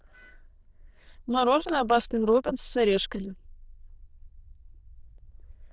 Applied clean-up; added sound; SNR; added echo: neural diffusion model UNIVERSE++.